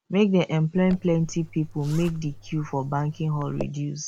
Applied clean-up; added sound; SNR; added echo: none; Zipper (clothing); 14 dB; none.